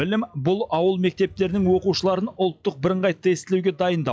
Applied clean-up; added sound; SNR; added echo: classical method log-MMSE.